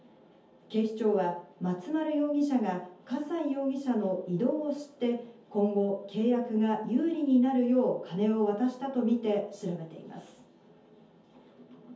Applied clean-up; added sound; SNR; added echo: none; none; none; reverberation time 0.5 s.